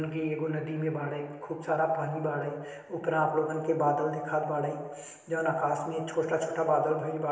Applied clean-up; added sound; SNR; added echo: none; none; none; reverberation time 1.3 s.